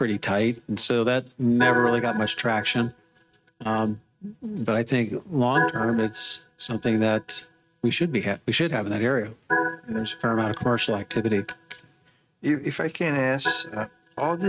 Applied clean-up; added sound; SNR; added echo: neural mask model RNNoise.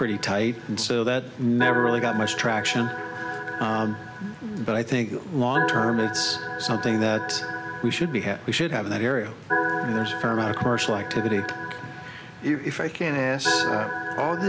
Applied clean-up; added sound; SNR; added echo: none; Organ; 5 dB; none.